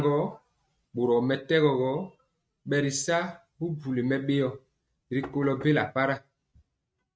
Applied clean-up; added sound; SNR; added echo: neural mask model RNNoise.